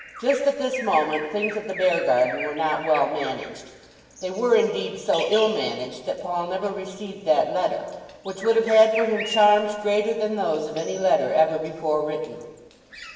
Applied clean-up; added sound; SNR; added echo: none; Bird vocalization, bird call, bird song; 15 dB; reverberation time 1.2 s.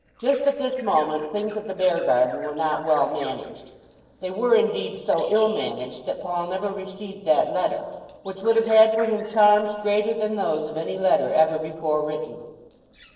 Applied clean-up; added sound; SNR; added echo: neural separator model SepFormer DNS4.